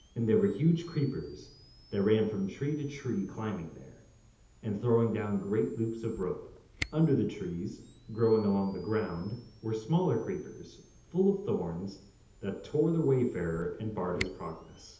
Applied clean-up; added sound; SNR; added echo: none; Camera; 20 dB; reverberation time 0.8 s.